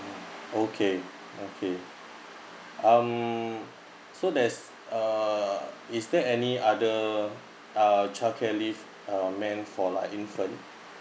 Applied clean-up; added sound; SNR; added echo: none; none; none; none.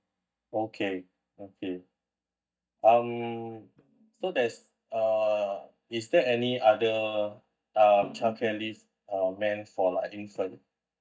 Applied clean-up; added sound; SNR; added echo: neural mask model DeepFilterNet 3.